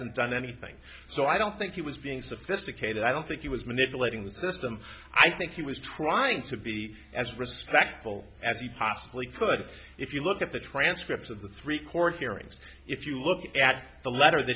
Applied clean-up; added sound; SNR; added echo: none; none; none; none.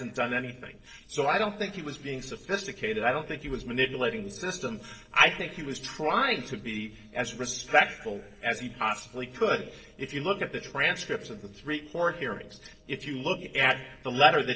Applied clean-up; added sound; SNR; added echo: neural separator model SepFormer DNS4.